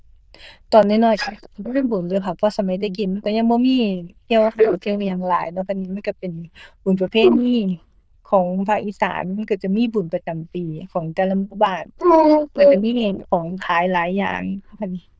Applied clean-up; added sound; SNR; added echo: neural diffusion model UNIVERSE++.